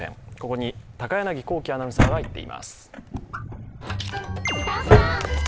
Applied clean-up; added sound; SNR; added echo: none; Drawer open or close; -3 dB; none.